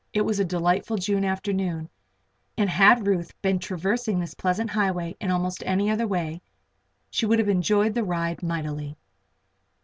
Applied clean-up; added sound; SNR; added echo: none; none; none; none.